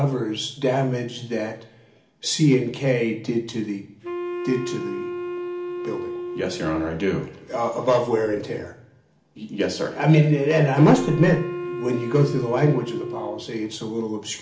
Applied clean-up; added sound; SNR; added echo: none; Wind instrument, woodwind instrument; 8 dB; reverberation time 0.4 s.